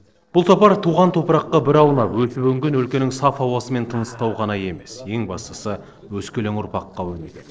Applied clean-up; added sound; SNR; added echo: neural separator model SepFormer DNS4.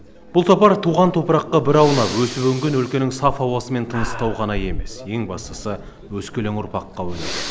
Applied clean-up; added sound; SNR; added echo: none; Breathing; 11 dB; none.